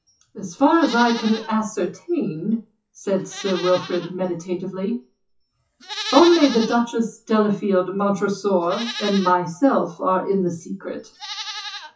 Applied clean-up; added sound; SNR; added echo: classical method WPE with log-MMSE.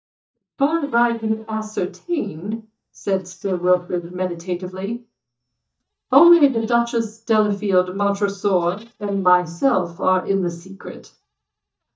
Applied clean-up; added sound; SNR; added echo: neural mask model DeepFilterNet 3.